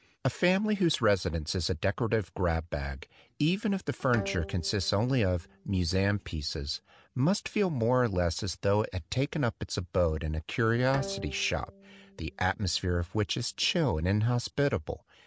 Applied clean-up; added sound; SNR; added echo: none; Bowed string instrument; 18 dB; none.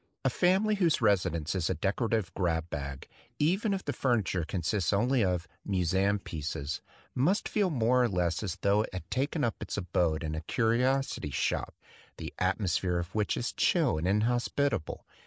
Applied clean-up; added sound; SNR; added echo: neural mask model Resemble Enhance denoiser.